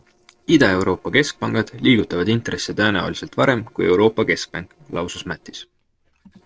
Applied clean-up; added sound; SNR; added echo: neural separator model SepFormer DNS4.